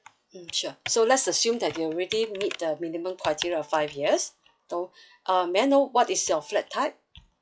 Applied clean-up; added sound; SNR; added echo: classical method log-MMSE.